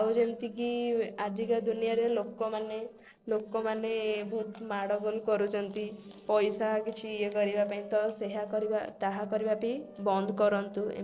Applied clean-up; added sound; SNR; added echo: neural separator model SepFormer DNS4.